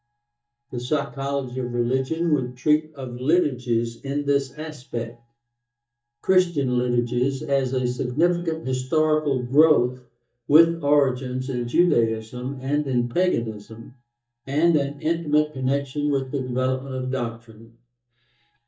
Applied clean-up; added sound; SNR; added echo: neural mask model DeepFilterNet 3.